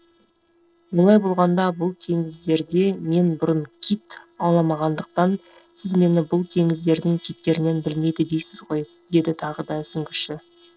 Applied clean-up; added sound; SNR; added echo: neural separator model SepFormer DNS4.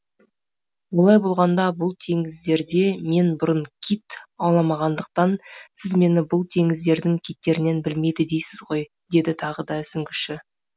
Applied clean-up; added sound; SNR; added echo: none; none; none; none.